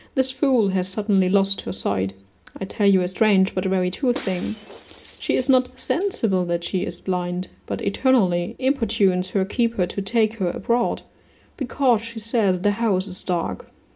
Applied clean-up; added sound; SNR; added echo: none; Shatter; 19 dB; reverberation time 0.3 s.